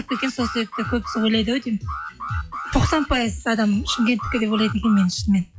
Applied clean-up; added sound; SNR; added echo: classical method log-MMSE.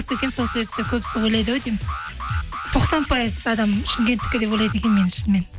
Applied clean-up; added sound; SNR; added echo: none; Alarm; 12 dB; none.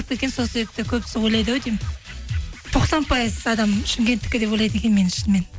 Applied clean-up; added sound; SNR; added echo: none; none; none; none.